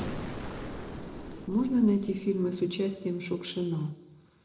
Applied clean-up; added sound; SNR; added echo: neural separator model SepFormer DNS4.